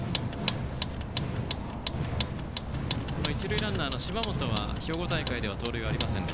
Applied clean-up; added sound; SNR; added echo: none; Vehicle; 1 dB; none.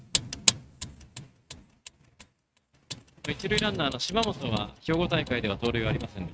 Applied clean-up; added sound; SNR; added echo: neural mask model RNNoise.